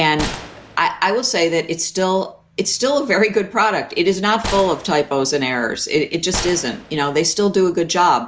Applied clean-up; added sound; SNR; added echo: none; Gunshot, gunfire; 14 dB; none.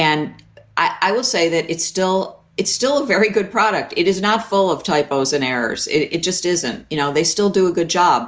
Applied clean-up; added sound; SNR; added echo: none; none; none; none.